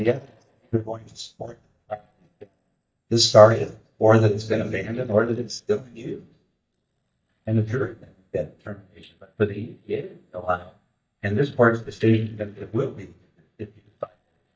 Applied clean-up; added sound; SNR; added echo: neural mask model DeepFilterNet 3.